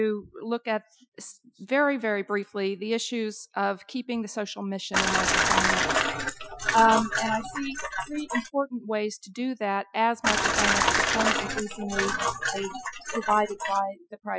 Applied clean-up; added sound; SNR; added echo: classical method Wiener filter.